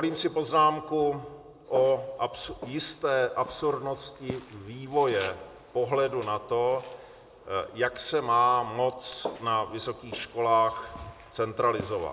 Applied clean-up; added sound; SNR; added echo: none; Walk, footsteps; 17 dB; reverberation time 0.9 s.